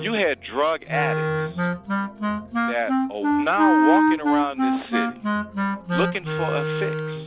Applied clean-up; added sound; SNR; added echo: none; Wind instrument, woodwind instrument; -4 dB; none.